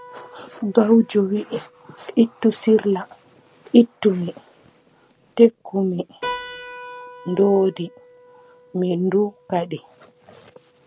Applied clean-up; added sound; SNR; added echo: none; Keyboard (musical); 19 dB; none.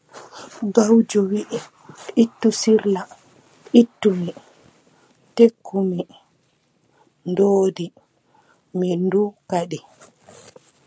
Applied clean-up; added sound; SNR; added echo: none; none; none; none.